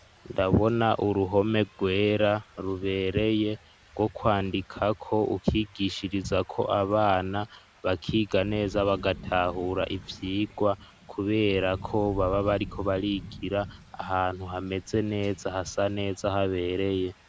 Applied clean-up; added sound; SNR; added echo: none; Thunder / Rain; 19 dB; none.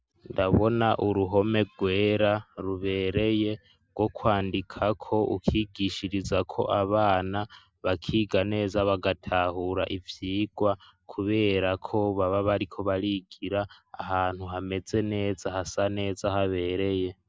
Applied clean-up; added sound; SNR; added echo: none; none; none; none.